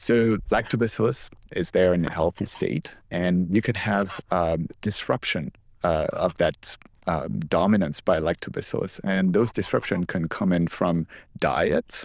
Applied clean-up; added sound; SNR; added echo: neural diffusion model UNIVERSE++.